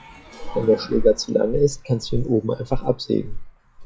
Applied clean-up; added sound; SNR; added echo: classical method WPE with log-MMSE.